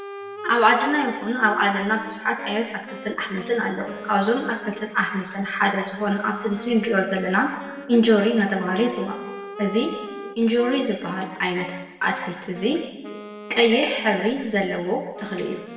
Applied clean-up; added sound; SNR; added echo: none; Wind instrument, woodwind instrument; 16 dB; reverberation time 1.3 s.